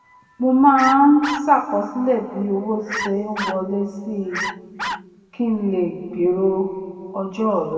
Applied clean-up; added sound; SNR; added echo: none; Bark; 9 dB; reverberation time 1.9 s.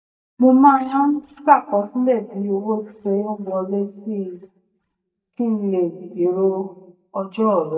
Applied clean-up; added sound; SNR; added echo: neural mask model DeepFilterNet 3.